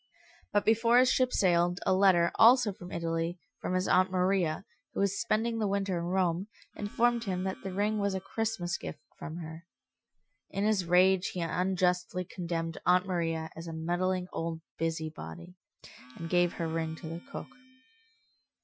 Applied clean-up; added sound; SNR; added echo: classical method Wiener filter.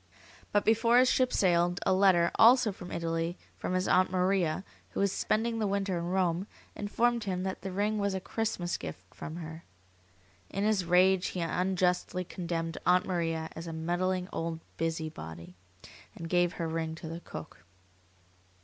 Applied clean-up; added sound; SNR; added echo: none; none; none; none.